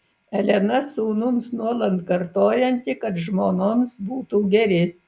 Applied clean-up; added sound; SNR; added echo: none; none; none; none.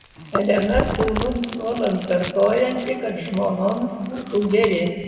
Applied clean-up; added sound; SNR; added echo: none; Chewing, mastication; 9 dB; reverberation time 2.3 s.